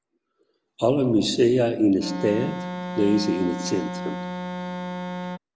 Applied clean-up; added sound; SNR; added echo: none; Organ; 7 dB; none.